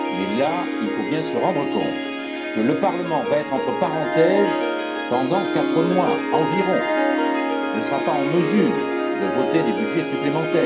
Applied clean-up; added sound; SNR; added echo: none; Harp; 0 dB; reverberation time 0.3 s.